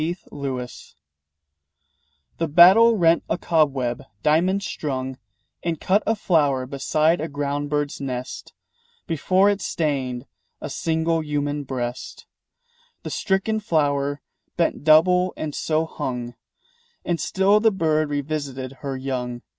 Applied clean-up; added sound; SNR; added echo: none; none; none; none.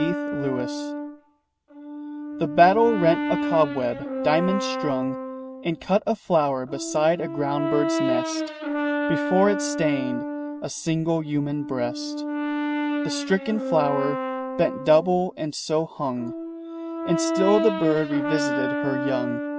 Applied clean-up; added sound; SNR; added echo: none; Brass instrument; 4 dB; none.